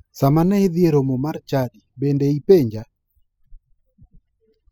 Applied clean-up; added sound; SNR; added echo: classical method spectral subtraction.